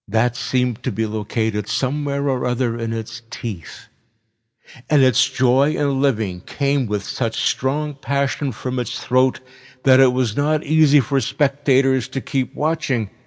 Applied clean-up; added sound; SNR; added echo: none; none; none; none.